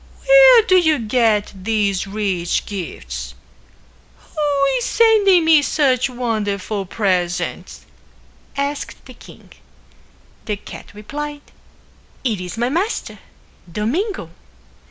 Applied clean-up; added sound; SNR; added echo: none; none; none; none.